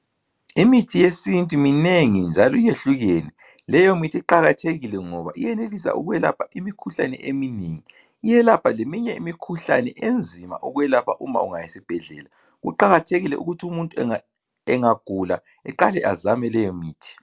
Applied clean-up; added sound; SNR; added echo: none; none; none; none.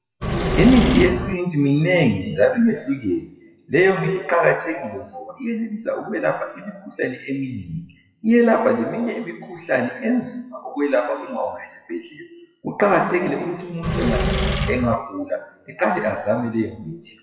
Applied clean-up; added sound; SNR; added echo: classical method WPE with log-MMSE.